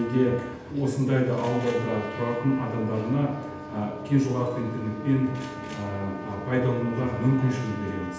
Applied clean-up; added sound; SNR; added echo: none; Trumpet; 13 dB; reverberation time 0.8 s.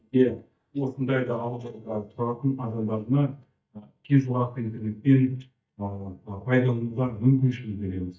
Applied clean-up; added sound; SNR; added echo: neural mask model DeepFilterNet 3.